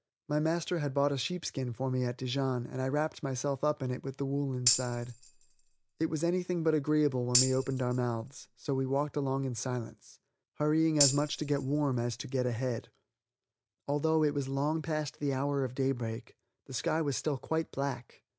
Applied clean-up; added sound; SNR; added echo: none; Tambourine; 4 dB; none.